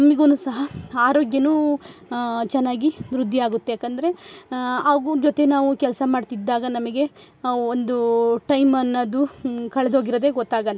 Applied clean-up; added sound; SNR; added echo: none; none; none; none.